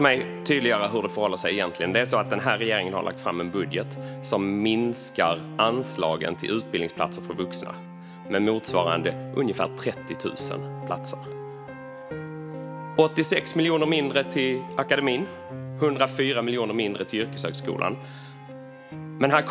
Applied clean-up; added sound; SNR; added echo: none; Piano; 11 dB; none.